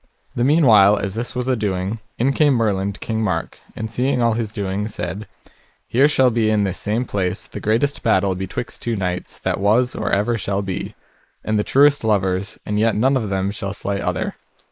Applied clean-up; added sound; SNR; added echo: neural mask model Resemble Enhance denoiser.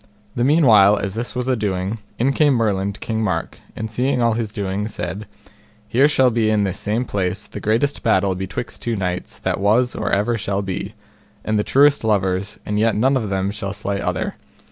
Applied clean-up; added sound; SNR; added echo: none; none; none; none.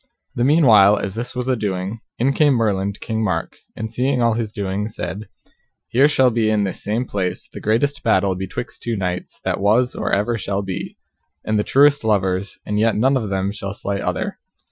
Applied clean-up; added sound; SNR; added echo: classical method Wiener filter.